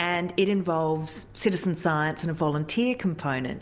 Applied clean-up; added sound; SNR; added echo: none; none; none; none.